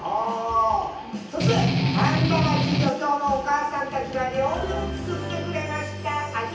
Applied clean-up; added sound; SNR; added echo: none; Strum; -4 dB; reverberation time 0.9 s.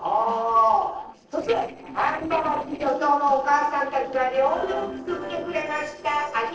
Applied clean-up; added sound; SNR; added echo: neural separator model SepFormer DNS4.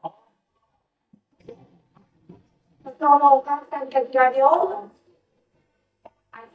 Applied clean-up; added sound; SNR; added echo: neural mask model DeepFilterNet 3.